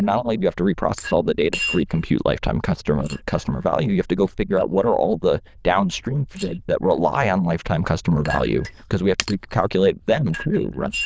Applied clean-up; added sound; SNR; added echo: neural diffusion model UNIVERSE++.